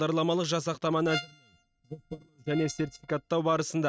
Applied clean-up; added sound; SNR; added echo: neural mask model RNNoise.